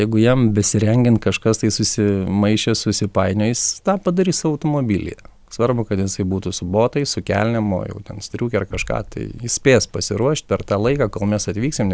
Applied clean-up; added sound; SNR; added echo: none; none; none; none.